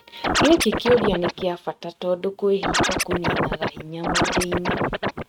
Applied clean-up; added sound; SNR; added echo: neural mask model RNNoise.